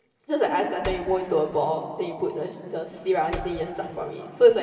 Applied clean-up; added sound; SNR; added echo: none; Slam / Wood; 17 dB; reverberation time 2.8 s.